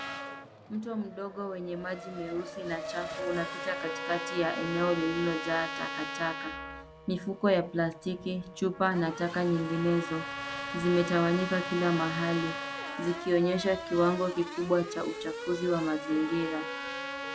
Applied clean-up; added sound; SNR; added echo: none; Trumpet + Race car, auto racing / Accelerating, revving, vroom; 8 dB; none.